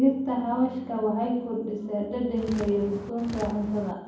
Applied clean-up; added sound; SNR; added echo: none; Walk, footsteps; 12 dB; reverberation time 1.2 s.